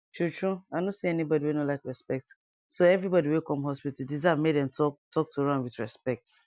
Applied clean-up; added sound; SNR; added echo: none; none; none; none.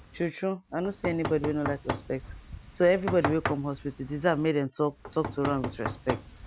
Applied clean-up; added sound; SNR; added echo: none; Knock; 8 dB; none.